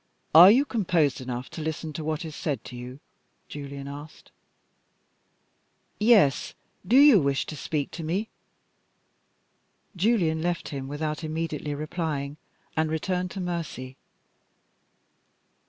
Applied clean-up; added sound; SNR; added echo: none; none; none; none.